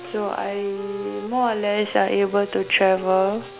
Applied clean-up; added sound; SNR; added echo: none; Wind instrument, woodwind instrument; 17 dB; none.